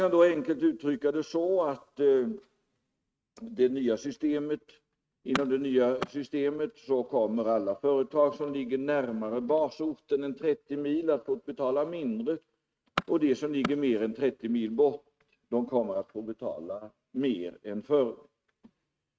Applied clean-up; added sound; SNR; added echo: neural mask model RNNoise.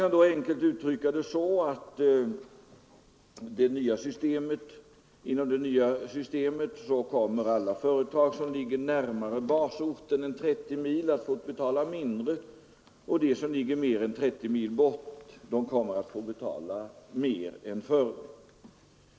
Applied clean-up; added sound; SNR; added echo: none; none; none; none.